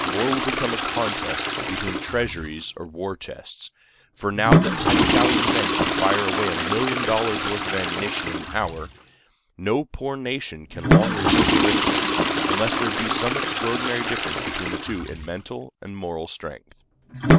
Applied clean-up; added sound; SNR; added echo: none; Toilet flush / Water; -5 dB; none.